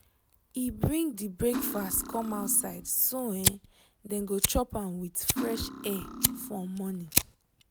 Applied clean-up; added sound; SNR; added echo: none; Cutlery, silverware + Fire; 3 dB; none.